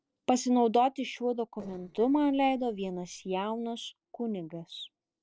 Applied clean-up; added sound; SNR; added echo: neural separator model SepFormer DNS4.